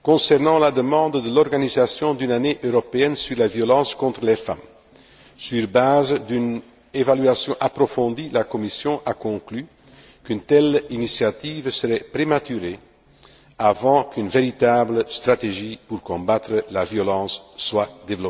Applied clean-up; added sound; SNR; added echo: none; none; none; none.